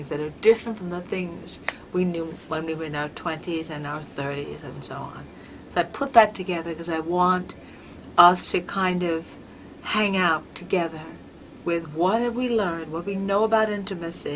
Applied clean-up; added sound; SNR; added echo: none; none; none; none.